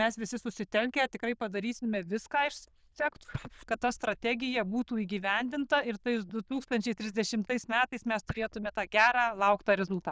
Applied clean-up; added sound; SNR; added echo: neural diffusion model UNIVERSE++.